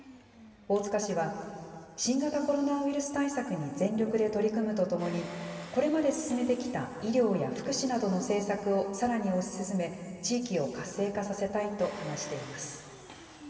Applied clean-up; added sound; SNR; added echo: none; Engine; 20 dB; reverberation time 2.5 s.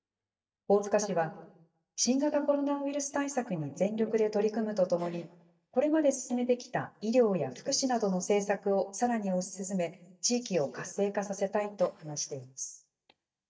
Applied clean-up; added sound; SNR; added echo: neural mask model DeepFilterNet 3.